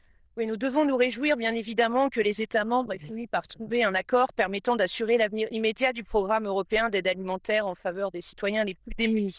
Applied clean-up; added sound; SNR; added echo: neural diffusion model UNIVERSE++.